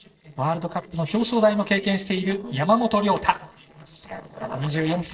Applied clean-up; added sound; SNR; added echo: neural separator model SepFormer DNS4.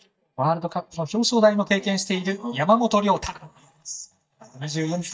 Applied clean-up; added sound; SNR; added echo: neural mask model DeepFilterNet 3.